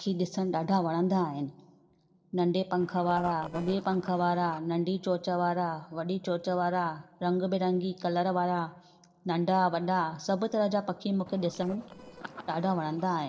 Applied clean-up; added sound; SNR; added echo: neural separator model SepFormer DNS4.